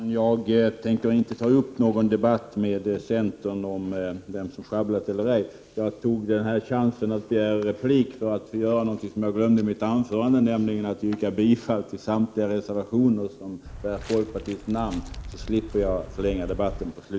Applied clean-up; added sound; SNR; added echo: none; Walk, footsteps; 12 dB; none.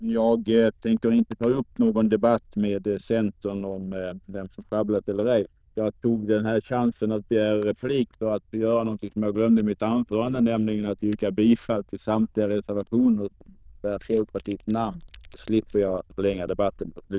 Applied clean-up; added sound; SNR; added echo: neural diffusion model UNIVERSE++.